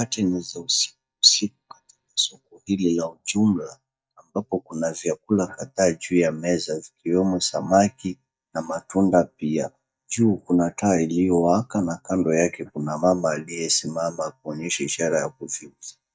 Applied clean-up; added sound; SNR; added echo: neural mask model DeepFilterNet 3.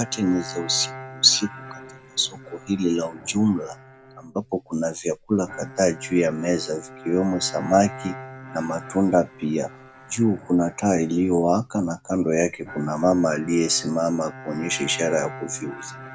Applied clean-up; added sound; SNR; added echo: none; Bowed string instrument; 17 dB; none.